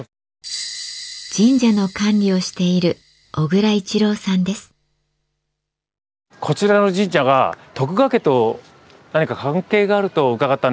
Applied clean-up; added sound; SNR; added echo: none; none; none; none.